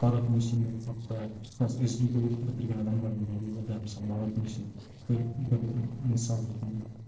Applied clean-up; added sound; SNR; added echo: neural separator model SepFormer DNS4.